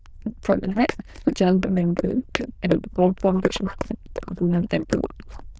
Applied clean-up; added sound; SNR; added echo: neural diffusion model UNIVERSE++.